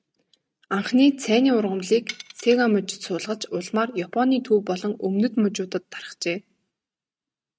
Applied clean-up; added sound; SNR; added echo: neural mask model RNNoise.